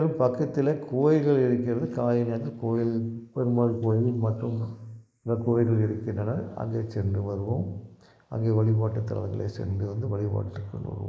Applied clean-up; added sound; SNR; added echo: neural mask model Resemble Enhance denoiser.